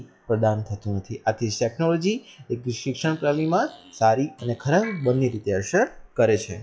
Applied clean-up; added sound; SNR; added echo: classical method WPE with log-MMSE.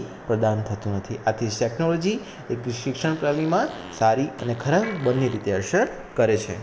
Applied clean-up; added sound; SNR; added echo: none; Fart; 18 dB; reverberation time 1.4 s.